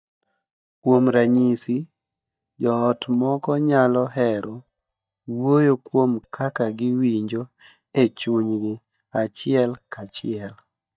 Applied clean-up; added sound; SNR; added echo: neural mask model DeepFilterNet 3.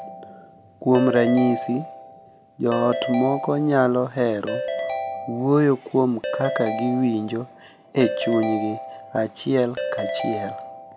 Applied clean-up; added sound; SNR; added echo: none; Ringtone / Keyboard (musical); 7 dB; none.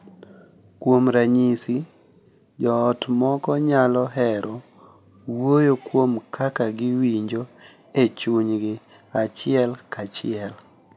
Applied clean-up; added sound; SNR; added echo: none; none; none; none.